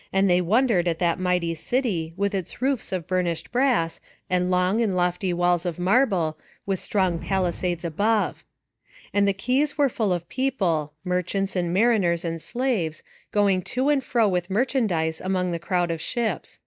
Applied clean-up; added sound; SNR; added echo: neural mask model DeepFilterNet 3.